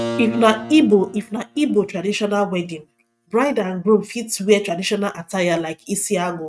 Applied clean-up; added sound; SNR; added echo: neural mask model RNNoise.